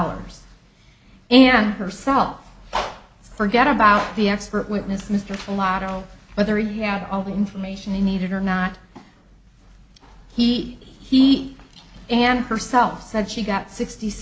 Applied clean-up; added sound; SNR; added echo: none; none; none; none.